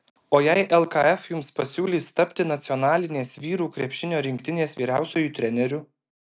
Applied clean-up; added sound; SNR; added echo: none; none; none; none.